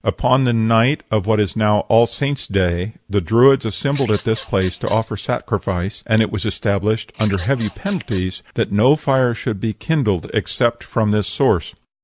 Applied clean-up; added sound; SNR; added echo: none; Bird vocalization, bird call, bird song / Fowl; 17 dB; none.